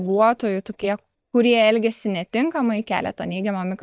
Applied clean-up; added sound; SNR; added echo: neural mask model DeepFilterNet 3.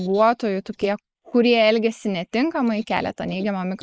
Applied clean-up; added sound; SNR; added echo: neural mask model Resemble Enhance denoiser.